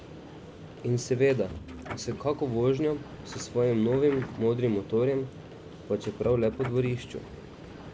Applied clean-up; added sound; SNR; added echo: none; Subway, metro, underground; 14 dB; none.